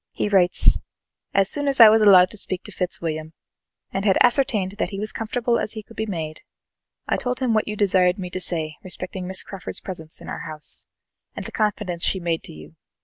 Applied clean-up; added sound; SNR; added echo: none; none; none; none.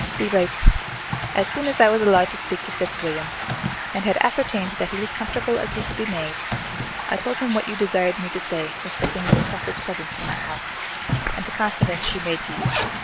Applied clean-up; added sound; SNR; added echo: none; Stream + Zipper (clothing); 3 dB; none.